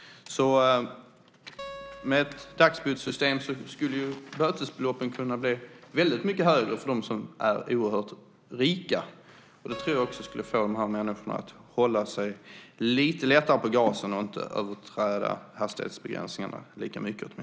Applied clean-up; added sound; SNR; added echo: none; Acoustic guitar; 19 dB; none.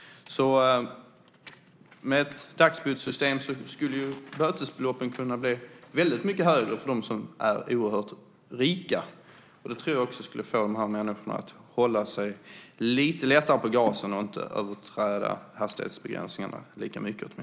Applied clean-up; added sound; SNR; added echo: none; none; none; none.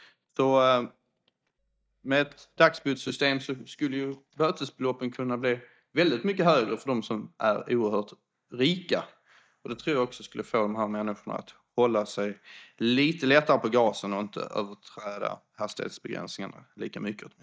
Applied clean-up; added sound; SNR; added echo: neural mask model DeepFilterNet 3.